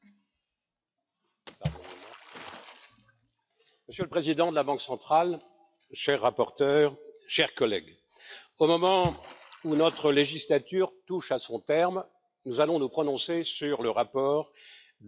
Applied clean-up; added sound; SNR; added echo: classical method log-MMSE.